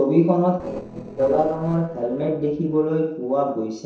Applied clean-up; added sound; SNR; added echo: neural separator model SepFormer DNS4.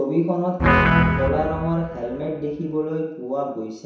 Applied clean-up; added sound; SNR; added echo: none; Guitar; -2 dB; reverberation time 0.7 s.